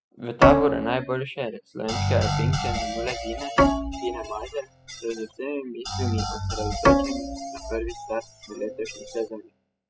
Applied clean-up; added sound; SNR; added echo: classical method spectral subtraction.